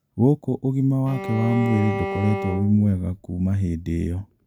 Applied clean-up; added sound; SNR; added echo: none; Bowed string instrument; 8 dB; none.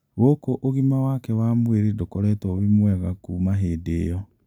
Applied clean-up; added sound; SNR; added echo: none; none; none; none.